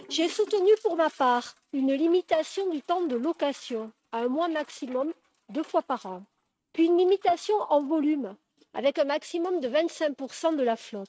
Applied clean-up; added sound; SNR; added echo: neural mask model RNNoise.